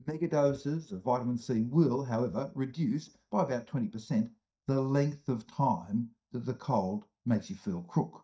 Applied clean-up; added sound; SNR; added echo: neural mask model DeepFilterNet 3.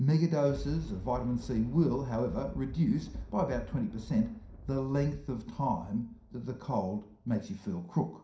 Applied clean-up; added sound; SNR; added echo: none; Thunder; 14 dB; reverberation time 0.5 s.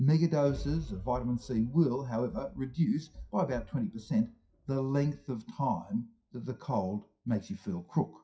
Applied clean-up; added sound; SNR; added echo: classical method WPE with log-MMSE.